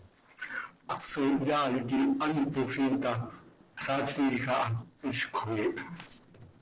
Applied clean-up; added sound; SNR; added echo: neural separator model SepFormer DNS4.